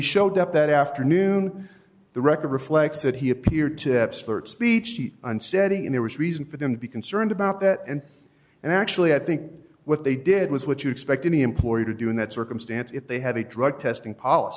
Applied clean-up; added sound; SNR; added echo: none; none; none; none.